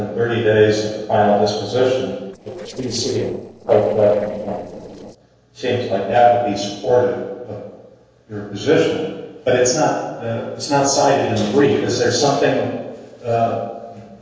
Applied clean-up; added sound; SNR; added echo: neural separator model SepFormer DNS4.